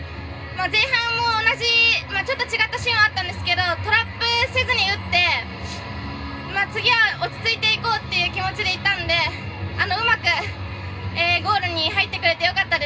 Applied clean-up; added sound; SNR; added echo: none; none; none; reverberation time 0.2 s.